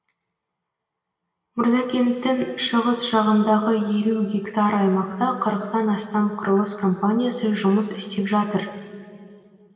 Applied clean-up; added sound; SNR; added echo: none; none; none; reverberation time 2.5 s.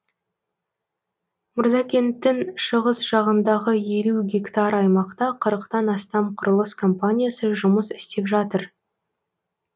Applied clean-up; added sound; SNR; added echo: none; none; none; none.